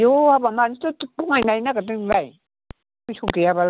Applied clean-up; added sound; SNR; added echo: none; none; none; none.